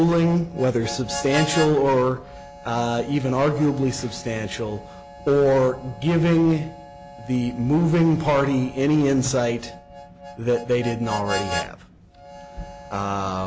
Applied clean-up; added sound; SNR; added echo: none; Harmonica; 14 dB; none.